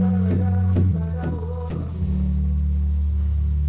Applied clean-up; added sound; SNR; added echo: neural separator model SepFormer DNS4.